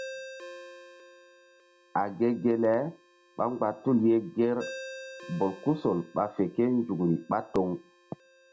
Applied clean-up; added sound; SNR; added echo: none; Ringtone; 18 dB; none.